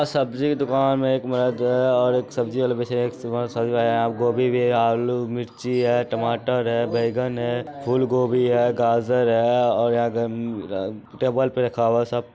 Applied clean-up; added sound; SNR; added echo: none; none; none; none.